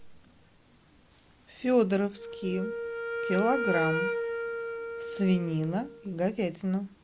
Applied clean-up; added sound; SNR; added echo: none; Wind instrument, woodwind instrument; 5 dB; none.